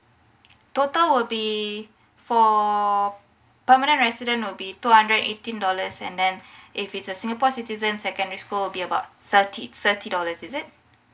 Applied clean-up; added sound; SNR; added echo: none; none; none; none.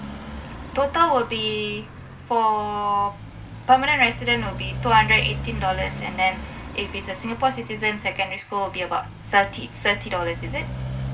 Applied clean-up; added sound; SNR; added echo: none; Motorcycle; 10 dB; reverberation time 0.2 s.